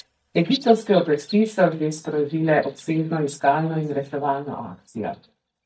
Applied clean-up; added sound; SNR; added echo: neural mask model DeepFilterNet 3.